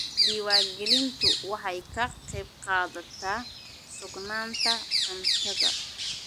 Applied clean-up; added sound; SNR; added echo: none; Bird vocalization, bird call, bird song; -5 dB; none.